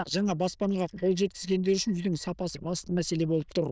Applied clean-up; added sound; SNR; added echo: neural diffusion model UNIVERSE++.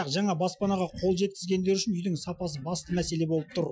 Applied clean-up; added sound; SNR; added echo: classical method Wiener filter.